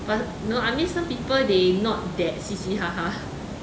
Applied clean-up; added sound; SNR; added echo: none; Water; 9 dB; reverberation time 2.8 s.